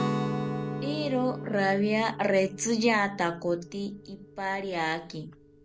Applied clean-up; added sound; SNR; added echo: none; Guitar; 7 dB; none.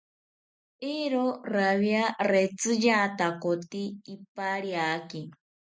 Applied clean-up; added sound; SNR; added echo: none; none; none; none.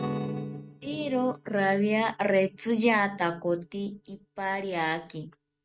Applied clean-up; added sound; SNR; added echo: neural mask model RNNoise.